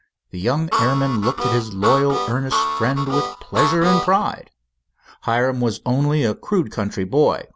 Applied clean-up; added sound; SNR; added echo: none; Harmonica; 2 dB; none.